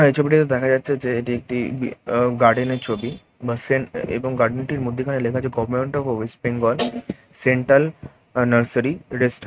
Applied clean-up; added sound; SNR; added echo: neural mask model RNNoise.